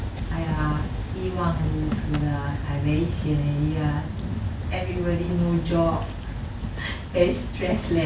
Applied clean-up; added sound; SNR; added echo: none; none; none; none.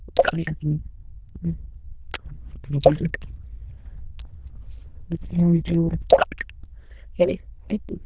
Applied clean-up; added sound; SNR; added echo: neural diffusion model UNIVERSE++.